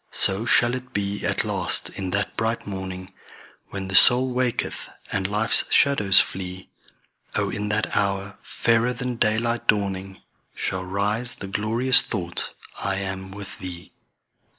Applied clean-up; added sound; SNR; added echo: neural mask model Resemble Enhance denoiser.